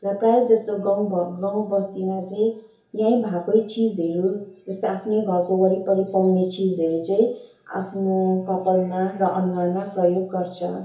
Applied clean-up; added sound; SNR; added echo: none; none; none; reverberation time 0.7 s.